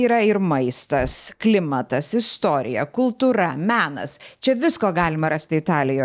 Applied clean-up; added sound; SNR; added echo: neural mask model DeepFilterNet 3.